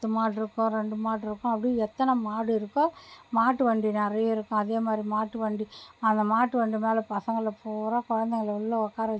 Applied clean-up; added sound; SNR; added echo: none; none; none; none.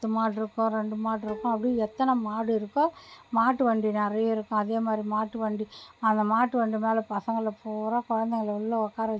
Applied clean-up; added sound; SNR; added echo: none; Plucked string instrument; 19 dB; none.